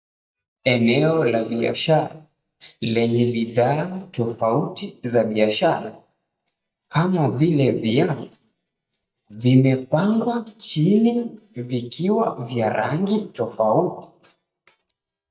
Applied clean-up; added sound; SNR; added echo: neural mask model DeepFilterNet 3.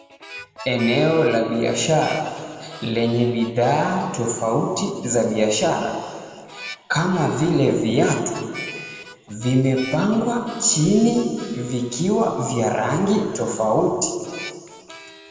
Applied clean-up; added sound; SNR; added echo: none; Harmonica; 18 dB; reverberation time 2.1 s.